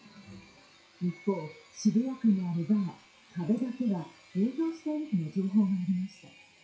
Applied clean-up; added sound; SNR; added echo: classical method WPE with log-MMSE.